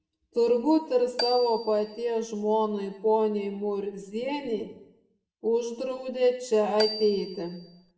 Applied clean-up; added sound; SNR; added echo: none; Marimba, xylophone; 9 dB; reverberation time 0.8 s.